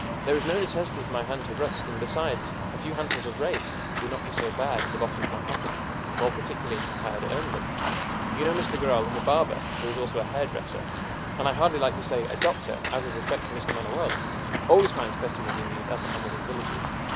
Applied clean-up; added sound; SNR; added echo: none; Walk, footsteps; 1 dB; none.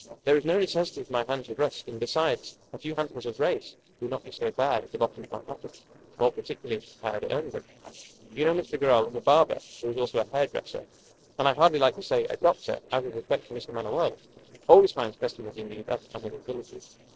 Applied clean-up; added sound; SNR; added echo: neural separator model SepFormer DNS4.